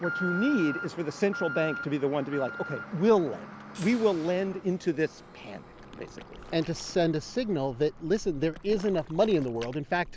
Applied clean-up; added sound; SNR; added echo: none; Alarm; 12 dB; none.